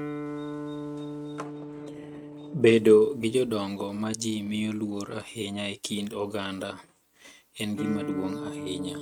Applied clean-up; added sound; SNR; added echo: neural mask model RNNoise.